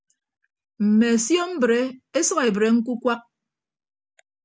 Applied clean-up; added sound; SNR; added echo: none; none; none; none.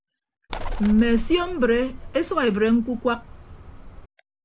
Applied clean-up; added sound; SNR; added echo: none; Bird; 8 dB; none.